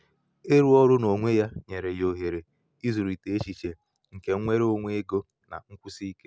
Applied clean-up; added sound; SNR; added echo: none; none; none; none.